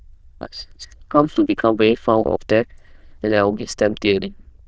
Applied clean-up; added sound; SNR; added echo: neural diffusion model UNIVERSE++.